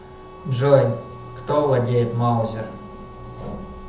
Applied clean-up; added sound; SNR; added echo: none; Wind instrument, woodwind instrument; 20 dB; reverberation time 0.7 s.